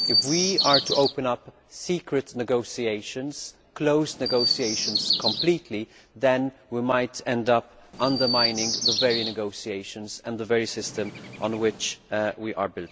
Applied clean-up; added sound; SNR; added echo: none; Chirp, tweet; 4 dB; none.